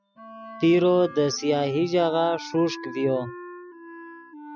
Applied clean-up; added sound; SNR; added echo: classical method spectral subtraction.